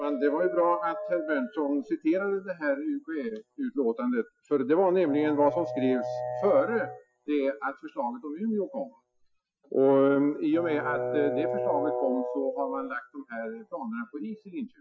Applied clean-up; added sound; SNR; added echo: classical method Wiener filter.